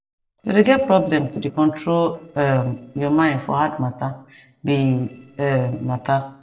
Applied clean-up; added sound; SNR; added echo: neural separator model SepFormer DNS4.